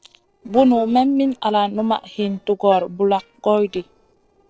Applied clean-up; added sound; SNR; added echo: neural separator model SepFormer DNS4.